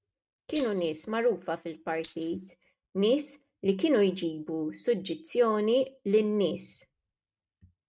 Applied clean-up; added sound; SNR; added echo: neural mask model RNNoise.